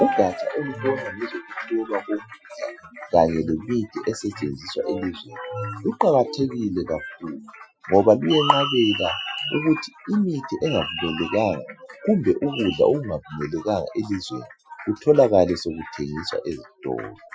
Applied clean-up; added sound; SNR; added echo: classical method Wiener filter.